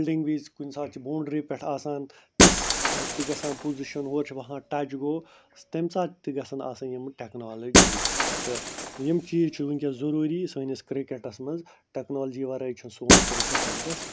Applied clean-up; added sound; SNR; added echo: none; Shatter; -3 dB; none.